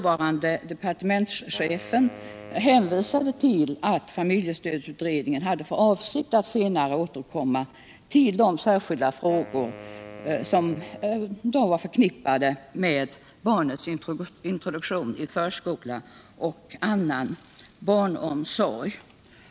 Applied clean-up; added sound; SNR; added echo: none; Wind instrument, woodwind instrument; 19 dB; none.